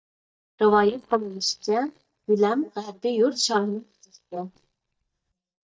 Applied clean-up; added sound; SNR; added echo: neural mask model DeepFilterNet 3.